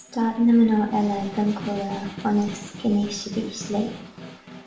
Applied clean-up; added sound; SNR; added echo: none; Snare drum; 15 dB; reverberation time 0.5 s.